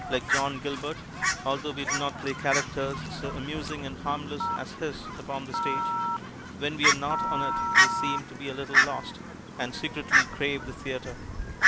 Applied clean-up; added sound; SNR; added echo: none; Telephone + Fowl; -5 dB; none.